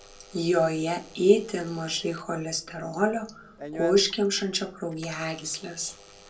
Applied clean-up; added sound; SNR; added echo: none; Alarm / Door; 17 dB; reverberation time 0.2 s.